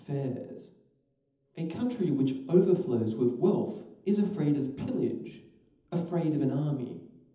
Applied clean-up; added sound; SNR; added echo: none; none; none; reverberation time 0.8 s.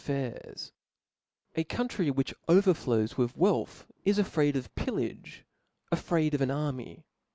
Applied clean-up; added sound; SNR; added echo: none; none; none; none.